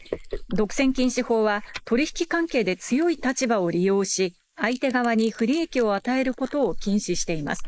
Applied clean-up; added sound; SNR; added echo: neural mask model Resemble Enhance denoiser.